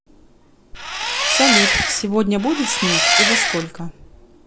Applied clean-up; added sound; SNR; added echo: none; Engine; -4 dB; none.